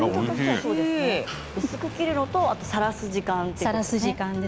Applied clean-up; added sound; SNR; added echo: none; Fixed-wing aircraft, airplane; 15 dB; none.